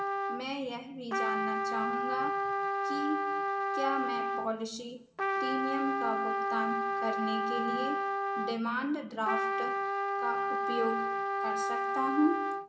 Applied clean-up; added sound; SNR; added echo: none; Trumpet; -4 dB; reverberation time 0.7 s.